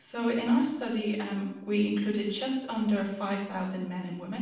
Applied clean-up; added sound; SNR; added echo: none; none; none; reverberation time 0.7 s.